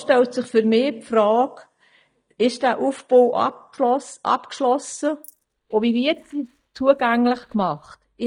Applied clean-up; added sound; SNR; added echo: neural mask model DeepFilterNet 3.